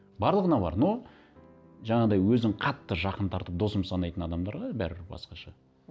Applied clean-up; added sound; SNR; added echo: none; none; none; none.